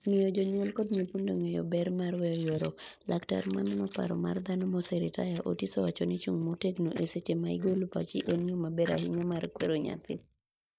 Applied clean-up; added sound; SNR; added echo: neural mask model Resemble Enhance denoiser.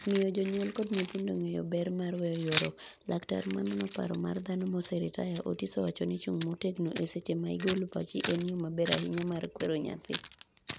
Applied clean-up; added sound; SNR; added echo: none; Keys jangling; -1 dB; none.